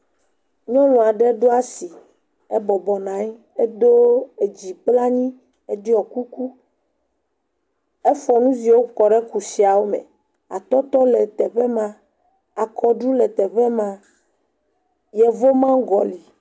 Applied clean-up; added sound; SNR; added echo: none; none; none; none.